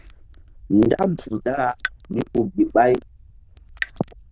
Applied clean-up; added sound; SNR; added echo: neural diffusion model UNIVERSE++.